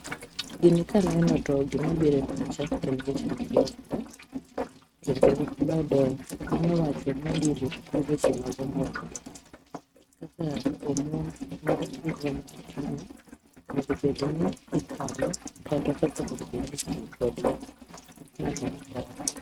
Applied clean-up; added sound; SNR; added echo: neural mask model RNNoise.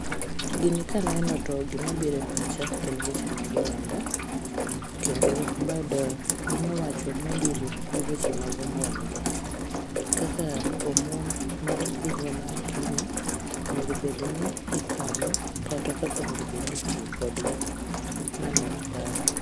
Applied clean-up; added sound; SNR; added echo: none; Rain; -4 dB; none.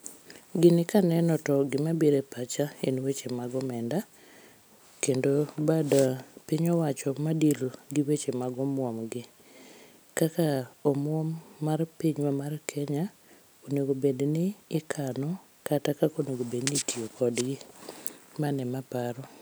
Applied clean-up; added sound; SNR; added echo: none; none; none; none.